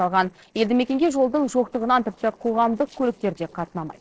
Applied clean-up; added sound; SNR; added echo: neural separator model SepFormer DNS4.